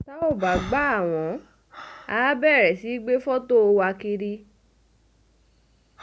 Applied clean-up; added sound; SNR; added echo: none; Breathing; 18 dB; none.